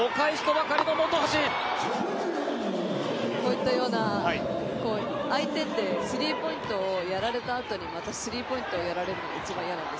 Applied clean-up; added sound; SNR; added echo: none; none; none; none.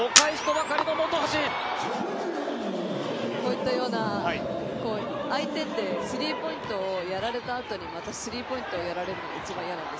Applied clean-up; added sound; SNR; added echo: none; Camera; -2 dB; none.